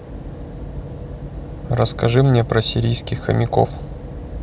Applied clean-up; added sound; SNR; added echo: none; none; none; none.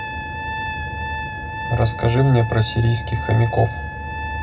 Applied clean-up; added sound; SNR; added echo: none; Trumpet; 9 dB; reverberation time 0.4 s.